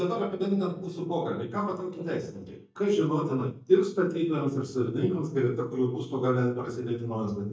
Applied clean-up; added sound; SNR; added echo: neural mask model DeepFilterNet 3.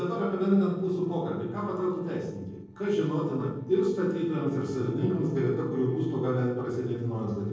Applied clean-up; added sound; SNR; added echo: neural separator model SepFormer DNS4.